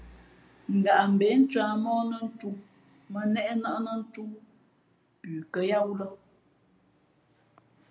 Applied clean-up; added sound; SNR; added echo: none; none; none; none.